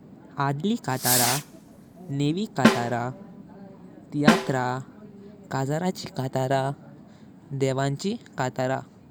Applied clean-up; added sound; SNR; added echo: none; Snare drum + Fireworks; -1 dB; none.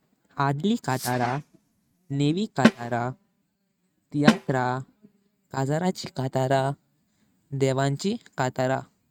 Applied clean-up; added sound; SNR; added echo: neural mask model RNNoise.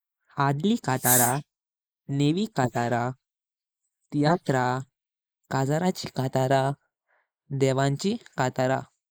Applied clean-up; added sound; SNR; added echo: neural mask model Resemble Enhance denoiser.